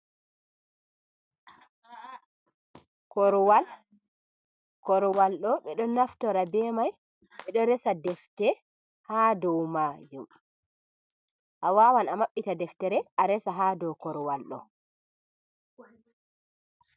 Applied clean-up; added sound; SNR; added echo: none; none; none; none.